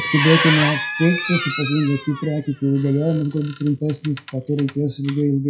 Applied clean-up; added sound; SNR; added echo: classical method WPE with log-MMSE.